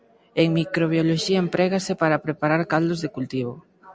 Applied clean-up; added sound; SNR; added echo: none; none; none; none.